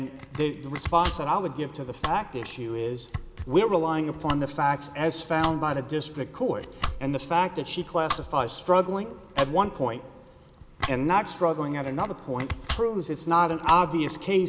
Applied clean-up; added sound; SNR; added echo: none; Domestic sounds, home sounds; 11 dB; none.